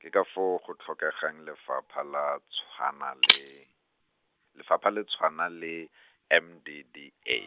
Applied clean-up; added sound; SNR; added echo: none; Shatter; -2 dB; none.